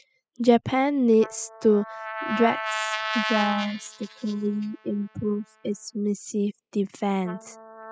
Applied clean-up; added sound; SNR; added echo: classical method spectral subtraction.